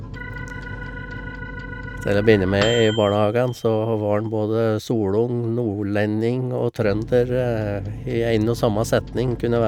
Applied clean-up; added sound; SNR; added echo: none; Organ + Microwave oven; 13 dB; none.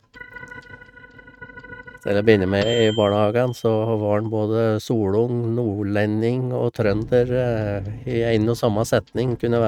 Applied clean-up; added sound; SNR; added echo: neural mask model RNNoise.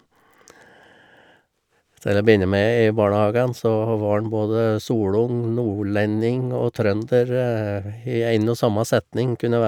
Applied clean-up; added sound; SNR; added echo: none; none; none; none.